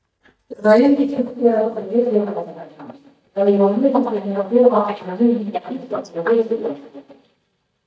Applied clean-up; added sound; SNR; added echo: neural mask model DeepFilterNet 3.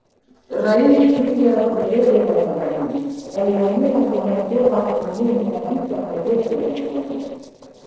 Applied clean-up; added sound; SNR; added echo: neural separator model SepFormer DNS4.